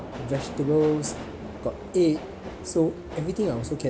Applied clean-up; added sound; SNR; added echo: none; Subway, metro, underground; 10 dB; none.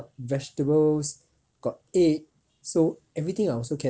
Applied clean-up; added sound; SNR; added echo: none; none; none; none.